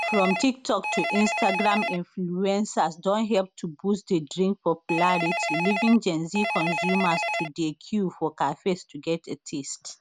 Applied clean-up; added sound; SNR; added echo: none; Telephone; 5 dB; none.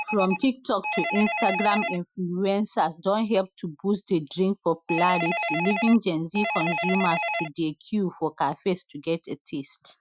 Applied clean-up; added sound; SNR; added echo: classical method Wiener filter.